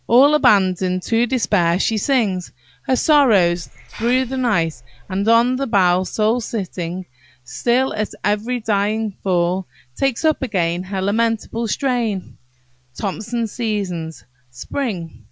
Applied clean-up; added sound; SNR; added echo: none; Hiss; 18 dB; none.